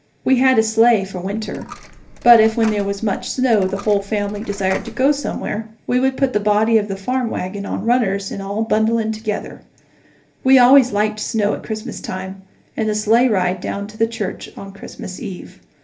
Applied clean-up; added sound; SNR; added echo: none; Coin (dropping); 18 dB; reverberation time 0.3 s.